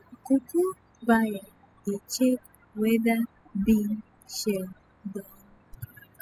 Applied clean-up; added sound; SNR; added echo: classical method spectral subtraction.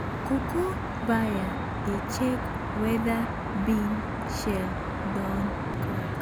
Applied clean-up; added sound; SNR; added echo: none; Traffic noise, roadway noise; 0 dB; none.